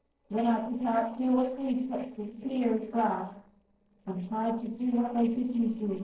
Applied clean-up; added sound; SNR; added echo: neural separator model SepFormer DNS4.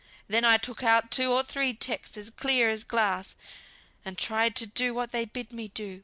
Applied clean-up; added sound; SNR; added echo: none; none; none; none.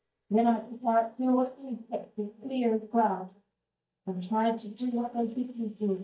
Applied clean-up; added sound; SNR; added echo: neural mask model DeepFilterNet 3.